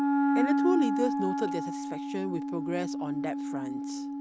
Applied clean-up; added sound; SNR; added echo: none; Wind instrument, woodwind instrument; -3 dB; none.